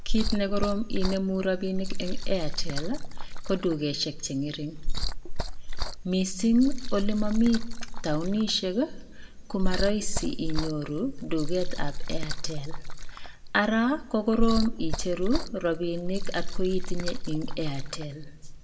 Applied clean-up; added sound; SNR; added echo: none; Liquid; -2 dB; reverberation time 0.9 s.